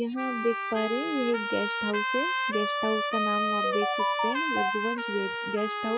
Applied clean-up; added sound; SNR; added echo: classical method Wiener filter.